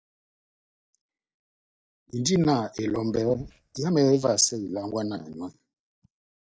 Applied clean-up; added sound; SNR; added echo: neural mask model DeepFilterNet 3.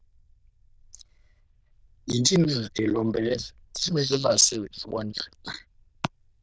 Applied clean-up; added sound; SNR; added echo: neural diffusion model UNIVERSE++.